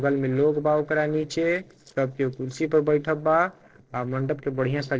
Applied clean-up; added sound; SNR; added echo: neural separator model SepFormer DNS4.